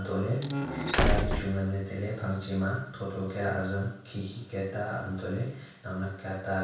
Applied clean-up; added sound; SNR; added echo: none; Slam; -4 dB; reverberation time 0.7 s.